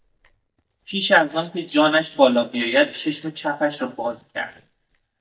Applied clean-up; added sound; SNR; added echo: neural mask model DeepFilterNet 3.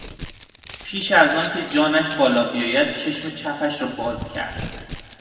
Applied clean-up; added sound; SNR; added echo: none; Crumpling, crinkling; 16 dB; reverberation time 2.0 s.